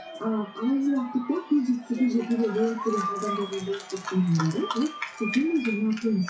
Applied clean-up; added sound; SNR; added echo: classical method WPE with log-MMSE.